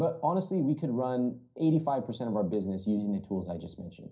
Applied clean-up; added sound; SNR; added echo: none; none; none; reverberation time 0.3 s.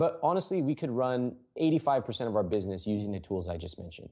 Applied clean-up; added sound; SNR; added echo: none; none; none; none.